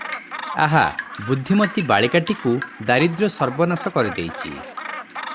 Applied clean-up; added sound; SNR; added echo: none; Gull, seagull + Drip / Rain; 11 dB; none.